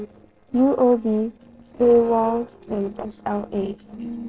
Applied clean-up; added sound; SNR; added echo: neural separator model SepFormer DNS4.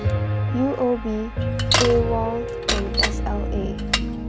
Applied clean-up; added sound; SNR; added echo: none; Bicycle + Piano; -3 dB; none.